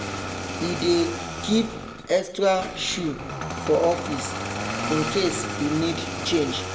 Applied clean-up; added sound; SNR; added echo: none; Engine starting; 5 dB; reverberation time 0.8 s.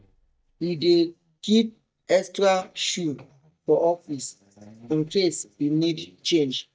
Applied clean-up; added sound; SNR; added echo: neural mask model DeepFilterNet 3.